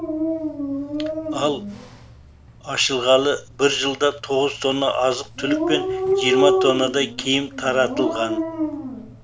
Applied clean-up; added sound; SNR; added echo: none; Dog; 3 dB; none.